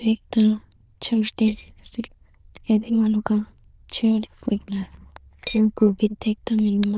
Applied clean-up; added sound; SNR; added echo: neural diffusion model UNIVERSE++.